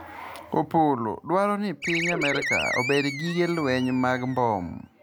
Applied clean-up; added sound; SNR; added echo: none; Animal; 5 dB; none.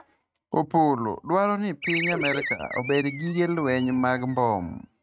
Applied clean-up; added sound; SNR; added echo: neural mask model RNNoise.